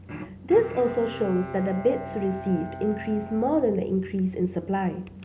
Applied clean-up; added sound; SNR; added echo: none; Bowed string instrument; 14 dB; none.